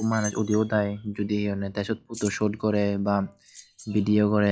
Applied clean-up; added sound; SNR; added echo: classical method log-MMSE.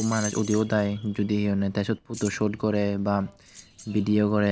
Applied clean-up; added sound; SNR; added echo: none; Keys jangling; 19 dB; none.